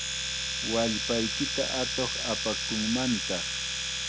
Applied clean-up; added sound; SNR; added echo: none; Domestic sounds, home sounds; -1 dB; none.